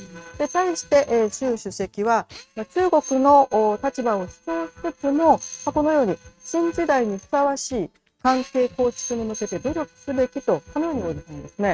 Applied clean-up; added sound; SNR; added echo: neural mask model RNNoise.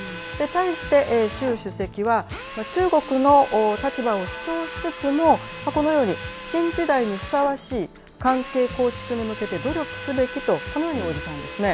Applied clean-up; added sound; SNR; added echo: none; Drill; 8 dB; none.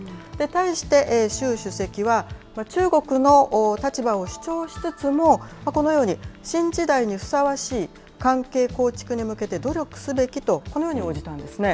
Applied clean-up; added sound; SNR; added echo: none; none; none; none.